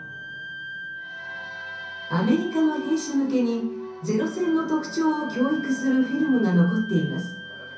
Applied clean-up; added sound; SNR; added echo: none; Wind instrument, woodwind instrument; 13 dB; reverberation time 0.6 s.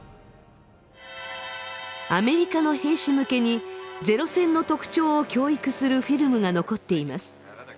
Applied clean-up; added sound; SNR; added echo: none; none; none; none.